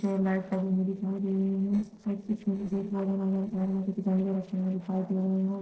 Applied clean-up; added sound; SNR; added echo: neural separator model SepFormer DNS4.